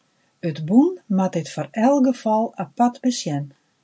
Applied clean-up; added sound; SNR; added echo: none; none; none; none.